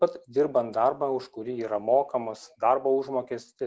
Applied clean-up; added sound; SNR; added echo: none; none; none; none.